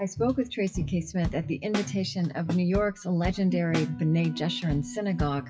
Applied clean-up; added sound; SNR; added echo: classical method WPE with log-MMSE.